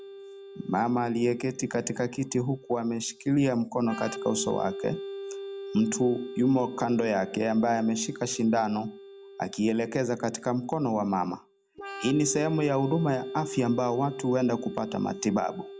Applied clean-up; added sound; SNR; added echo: none; Organ; 13 dB; none.